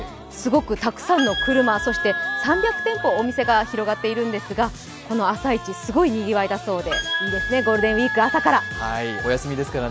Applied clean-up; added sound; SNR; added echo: none; Wind instrument, woodwind instrument; 6 dB; none.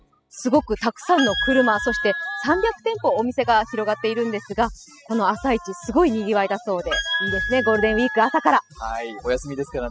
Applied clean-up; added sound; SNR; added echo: classical method spectral subtraction.